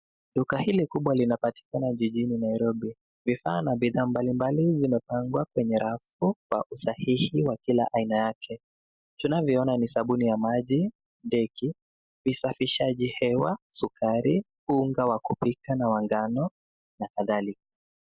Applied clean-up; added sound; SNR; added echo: none; none; none; none.